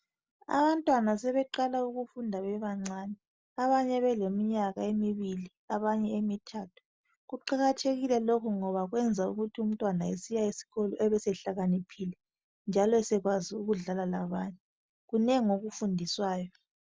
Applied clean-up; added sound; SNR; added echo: none; none; none; none.